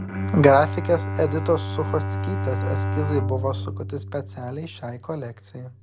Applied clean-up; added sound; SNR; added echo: none; Bowed string instrument; 3 dB; none.